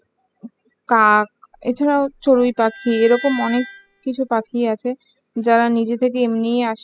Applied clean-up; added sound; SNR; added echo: classical method spectral subtraction.